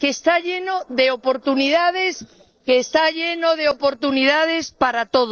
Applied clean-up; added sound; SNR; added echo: neural separator model SepFormer DNS4.